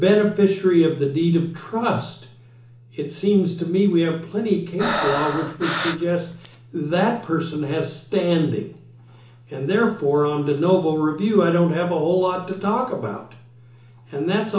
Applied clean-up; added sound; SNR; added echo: none; Breathing; 5 dB; reverberation time 0.8 s.